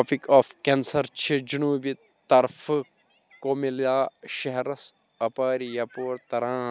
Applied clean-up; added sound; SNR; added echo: none; none; none; none.